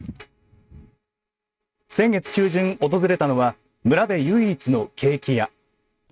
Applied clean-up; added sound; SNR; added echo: neural mask model RNNoise.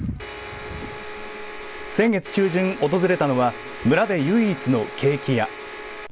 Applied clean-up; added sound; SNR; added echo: none; Domestic sounds, home sounds; 12 dB; none.